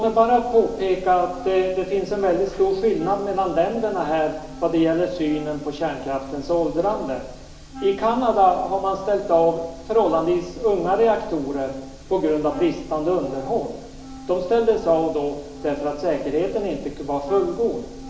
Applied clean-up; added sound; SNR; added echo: none; Wind instrument, woodwind instrument; 18 dB; reverberation time 0.9 s.